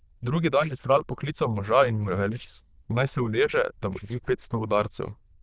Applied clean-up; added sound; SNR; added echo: neural diffusion model UNIVERSE++.